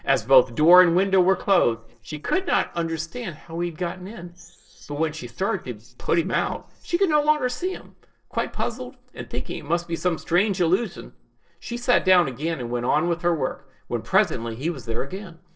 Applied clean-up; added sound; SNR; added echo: neural separator model SepFormer DNS4.